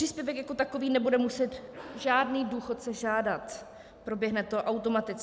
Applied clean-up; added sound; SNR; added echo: none; none; none; none.